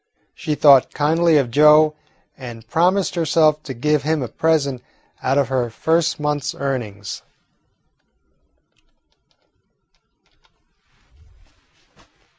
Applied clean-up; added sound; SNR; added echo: none; none; none; none.